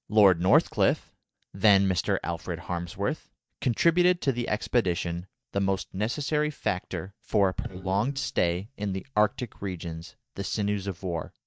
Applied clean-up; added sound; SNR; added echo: neural mask model DeepFilterNet 3.